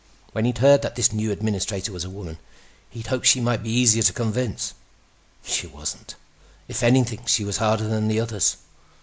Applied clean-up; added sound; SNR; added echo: none; none; none; none.